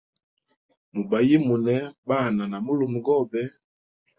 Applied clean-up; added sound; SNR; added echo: none; none; none; none.